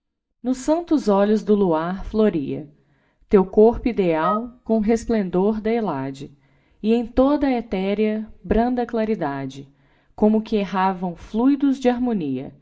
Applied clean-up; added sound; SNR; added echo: neural mask model DeepFilterNet 3.